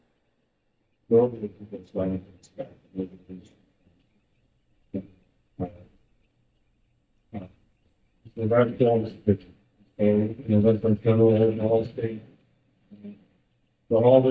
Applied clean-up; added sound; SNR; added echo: neural mask model DeepFilterNet 3.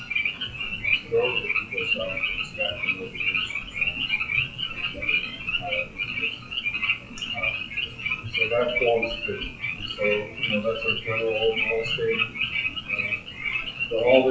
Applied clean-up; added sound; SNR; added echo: classical method WPE with log-MMSE.